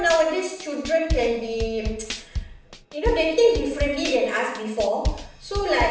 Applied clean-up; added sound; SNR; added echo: none; Drum / Drum kit; 8 dB; reverberation time 0.7 s.